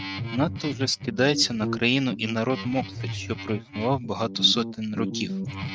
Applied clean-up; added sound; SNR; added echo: neural mask model RNNoise.